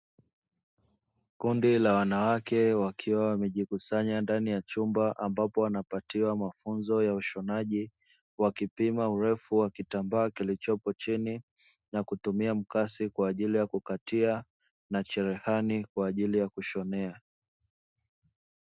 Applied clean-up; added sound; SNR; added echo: none; none; none; none.